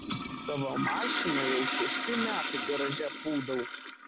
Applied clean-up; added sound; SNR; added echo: none; Toilet flush; -1 dB; none.